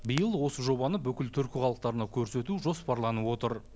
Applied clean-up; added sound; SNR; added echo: none; Crackle; 19 dB; none.